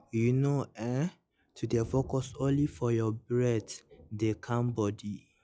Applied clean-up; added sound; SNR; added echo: classical method log-MMSE.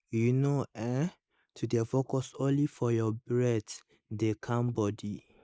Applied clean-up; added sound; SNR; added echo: neural mask model Resemble Enhance denoiser.